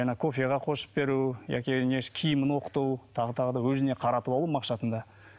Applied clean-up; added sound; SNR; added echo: none; none; none; none.